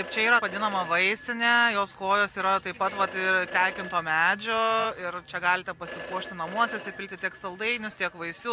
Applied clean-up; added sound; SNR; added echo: none; Telephone; 13 dB; none.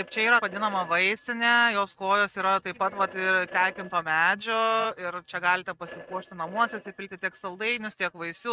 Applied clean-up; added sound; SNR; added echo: neural mask model RNNoise.